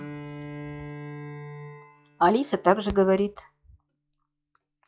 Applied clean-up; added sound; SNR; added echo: classical method log-MMSE.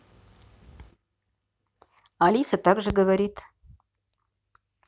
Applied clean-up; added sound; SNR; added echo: none; none; none; none.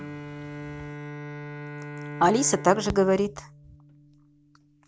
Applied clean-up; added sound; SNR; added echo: none; Bowed string instrument; 11 dB; none.